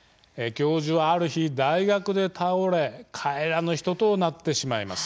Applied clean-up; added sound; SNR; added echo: none; none; none; none.